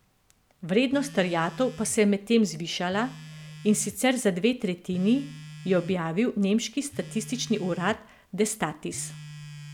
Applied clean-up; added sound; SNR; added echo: none; Telephone; 18 dB; none.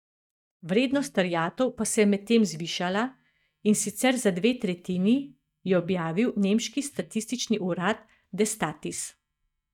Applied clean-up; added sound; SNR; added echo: neural mask model DeepFilterNet 3.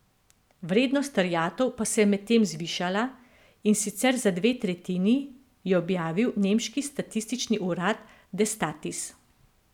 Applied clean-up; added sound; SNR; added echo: none; none; none; none.